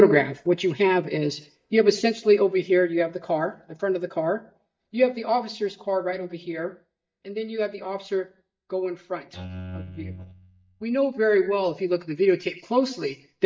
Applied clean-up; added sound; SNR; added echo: neural mask model DeepFilterNet 3.